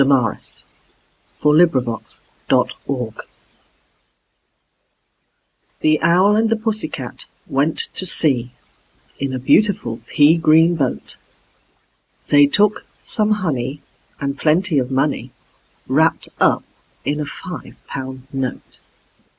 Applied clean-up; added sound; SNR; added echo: none; none; none; none.